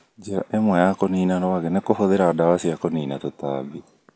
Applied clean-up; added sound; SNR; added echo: none; none; none; none.